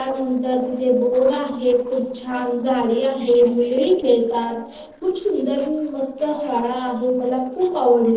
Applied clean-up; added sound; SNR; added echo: neural separator model SepFormer DNS4.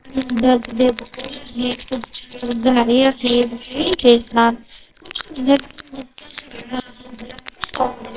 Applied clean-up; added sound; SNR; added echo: neural separator model SepFormer WHAMR!.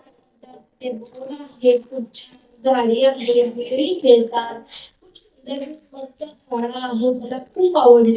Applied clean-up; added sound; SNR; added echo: neural mask model DeepFilterNet 3.